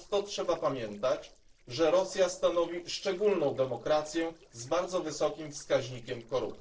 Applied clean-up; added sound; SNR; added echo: neural separator model SepFormer DNS4.